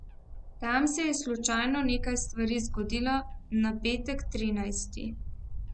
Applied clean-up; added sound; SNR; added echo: none; Wind / Bird; 6 dB; none.